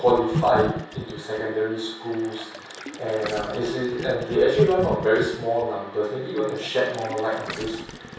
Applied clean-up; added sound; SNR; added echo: none; Gurgling; 10 dB; reverberation time 0.6 s.